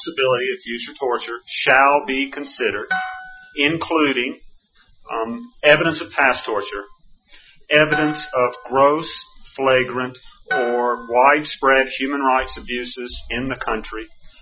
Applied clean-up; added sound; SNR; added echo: classical method Wiener filter.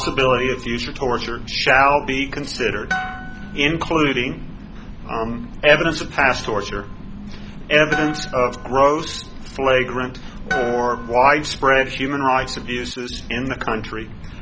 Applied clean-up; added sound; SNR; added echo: none; Harp; 11 dB; none.